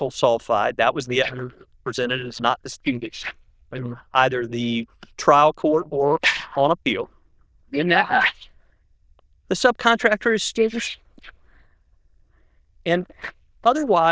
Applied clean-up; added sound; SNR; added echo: neural diffusion model UNIVERSE++.